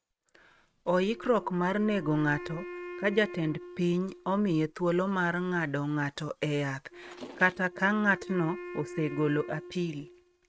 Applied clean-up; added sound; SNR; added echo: neural mask model RNNoise.